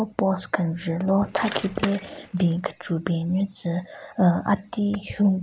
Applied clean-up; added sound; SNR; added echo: none; Bicycle; 13 dB; none.